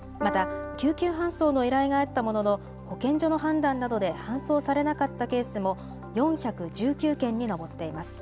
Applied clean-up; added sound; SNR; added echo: none; Piano; 16 dB; none.